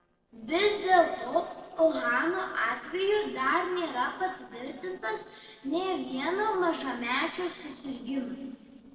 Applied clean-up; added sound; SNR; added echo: neural separator model SepFormer DNS4.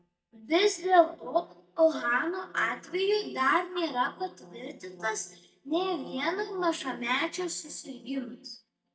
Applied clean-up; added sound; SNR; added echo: neural mask model DeepFilterNet 3.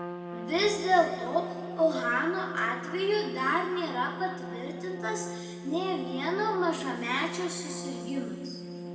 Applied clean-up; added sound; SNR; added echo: none; Trumpet; 9 dB; reverberation time 1.9 s.